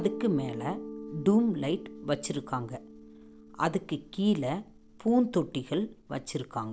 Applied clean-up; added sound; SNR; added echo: none; Mallet percussion; 13 dB; none.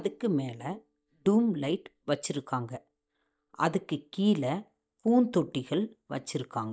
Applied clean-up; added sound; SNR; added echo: neural mask model DeepFilterNet 3.